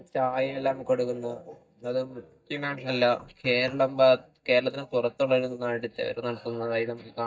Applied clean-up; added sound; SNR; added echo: neural mask model DeepFilterNet 3.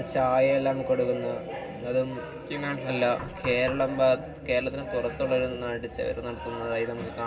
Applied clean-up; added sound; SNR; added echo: none; Knock; 18 dB; reverberation time 0.4 s.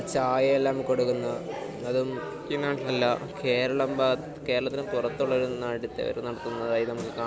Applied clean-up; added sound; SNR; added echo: none; none; none; none.